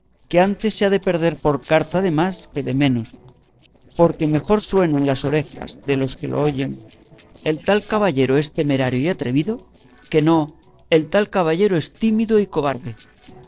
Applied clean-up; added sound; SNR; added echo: neural separator model SepFormer DNS4.